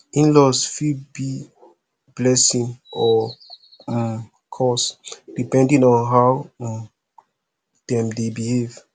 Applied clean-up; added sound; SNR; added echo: none; Bird vocalization, bird call, bird song; 19 dB; none.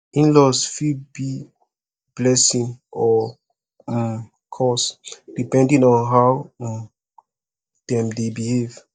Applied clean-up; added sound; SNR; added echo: neural mask model DeepFilterNet 3.